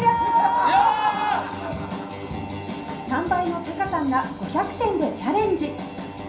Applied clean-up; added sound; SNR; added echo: none; none; none; reverberation time 0.6 s.